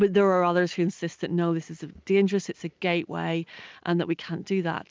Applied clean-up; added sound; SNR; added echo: none; none; none; none.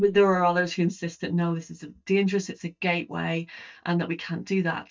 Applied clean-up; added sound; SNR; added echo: neural mask model DeepFilterNet 3.